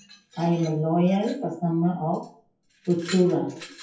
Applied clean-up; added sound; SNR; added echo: classical method WPE with log-MMSE.